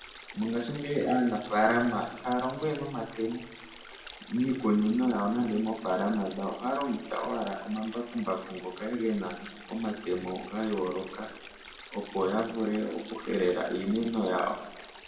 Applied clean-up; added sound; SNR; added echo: none; Stream; 17 dB; reverberation time 0.9 s.